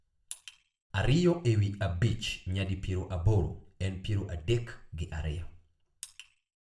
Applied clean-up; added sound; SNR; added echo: none; none; none; reverberation time 0.3 s.